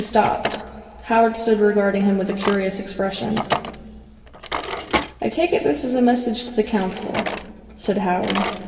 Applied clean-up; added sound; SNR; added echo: none; Drawer open or close; 9 dB; reverberation time 2.2 s.